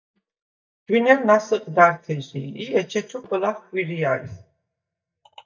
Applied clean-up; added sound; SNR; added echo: neural mask model DeepFilterNet 3.